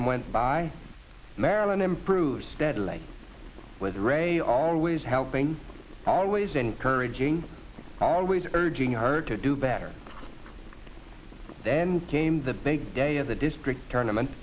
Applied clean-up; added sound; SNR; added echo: none; Boiling; 17 dB; none.